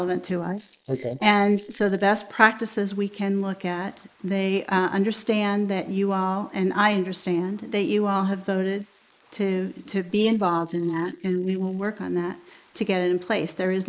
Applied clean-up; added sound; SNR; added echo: neural mask model Resemble Enhance denoiser.